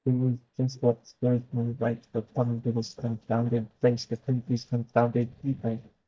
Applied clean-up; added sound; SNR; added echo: neural mask model DeepFilterNet 3.